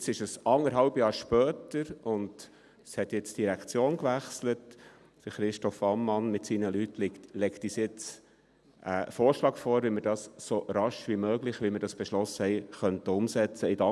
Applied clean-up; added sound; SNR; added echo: none; none; none; none.